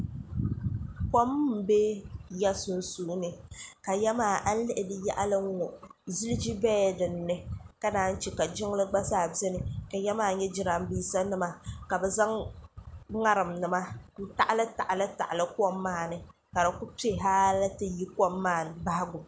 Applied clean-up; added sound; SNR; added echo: none; none; none; none.